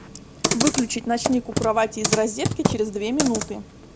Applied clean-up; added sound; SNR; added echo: none; Computer keyboard; 2 dB; none.